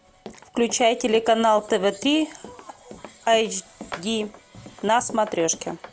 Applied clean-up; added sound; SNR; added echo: none; Run; 19 dB; none.